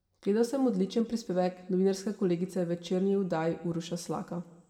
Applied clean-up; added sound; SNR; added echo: none; none; none; reverberation time 1.0 s.